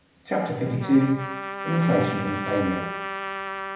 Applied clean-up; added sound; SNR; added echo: none; Trumpet; 7 dB; reverberation time 1.0 s.